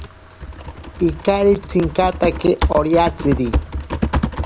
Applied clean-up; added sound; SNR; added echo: none; Typing; 5 dB; none.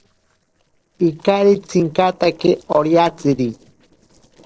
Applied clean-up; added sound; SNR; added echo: neural separator model SepFormer DNS4.